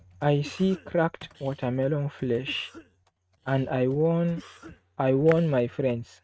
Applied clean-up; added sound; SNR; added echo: neural mask model RNNoise.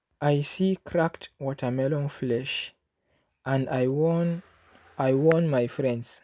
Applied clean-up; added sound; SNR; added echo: none; none; none; none.